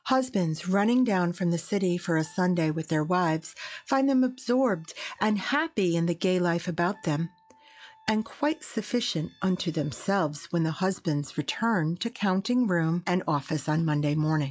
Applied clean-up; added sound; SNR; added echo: classical method log-MMSE.